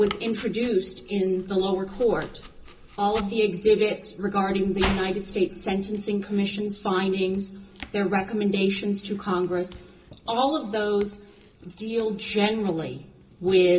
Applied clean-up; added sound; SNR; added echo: none; Domestic sounds, home sounds; 16 dB; reverberation time 0.2 s.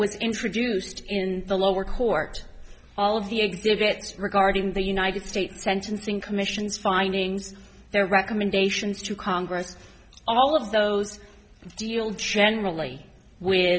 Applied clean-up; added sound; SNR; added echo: none; none; none; none.